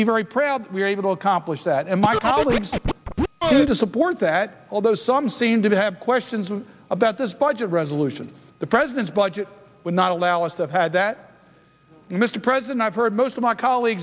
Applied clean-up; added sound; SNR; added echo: none; Scratching (performance technique); 2 dB; none.